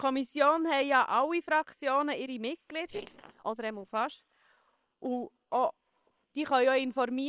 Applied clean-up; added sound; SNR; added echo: neural separator model SepFormer WHAM!.